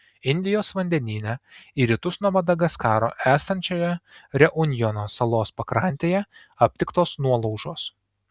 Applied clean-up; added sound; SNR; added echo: none; none; none; none.